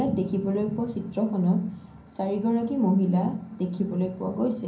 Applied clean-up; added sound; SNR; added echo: none; none; none; reverberation time 0.6 s.